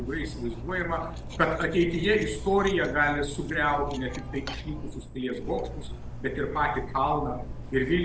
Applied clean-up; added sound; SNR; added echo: none; Cutlery, silverware; 8 dB; none.